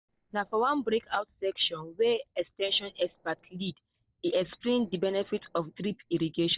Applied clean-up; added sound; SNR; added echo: neural separator model SepFormer DNS4.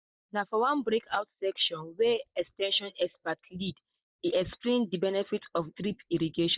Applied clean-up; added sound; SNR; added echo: neural mask model Resemble Enhance denoiser.